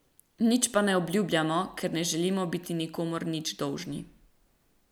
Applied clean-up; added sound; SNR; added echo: none; none; none; none.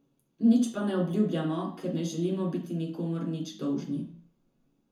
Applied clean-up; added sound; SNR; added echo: none; none; none; reverberation time 0.6 s.